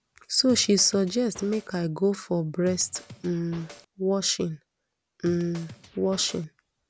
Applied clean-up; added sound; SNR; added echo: none; Scratching (performance technique); 19 dB; none.